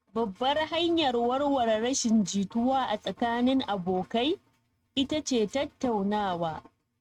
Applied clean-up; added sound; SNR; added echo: neural mask model RNNoise.